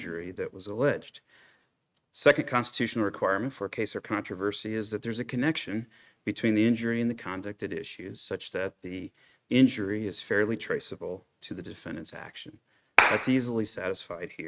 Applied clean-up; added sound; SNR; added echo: neural mask model RNNoise.